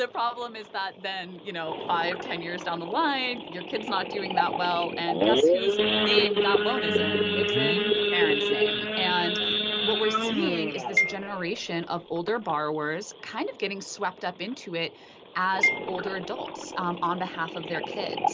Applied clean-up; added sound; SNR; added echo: none; Idling / Sawing / Accelerating, revving, vroom + Marimba, xylophone; -2 dB; none.